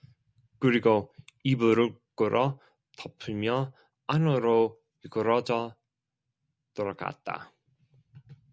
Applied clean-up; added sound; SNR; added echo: none; none; none; none.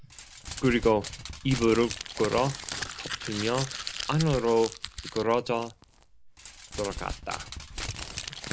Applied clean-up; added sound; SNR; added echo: none; Crumpling, crinkling; 9 dB; none.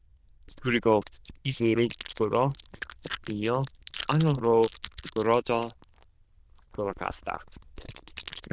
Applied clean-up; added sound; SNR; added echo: neural diffusion model UNIVERSE++.